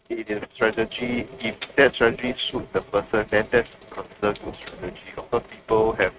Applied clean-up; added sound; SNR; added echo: neural mask model RNNoise.